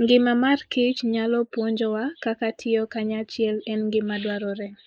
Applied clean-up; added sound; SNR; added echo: neural mask model Resemble Enhance denoiser.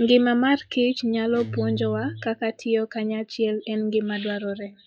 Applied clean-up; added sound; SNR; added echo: classical method log-MMSE.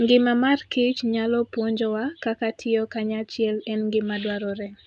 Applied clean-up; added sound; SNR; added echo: none; none; none; none.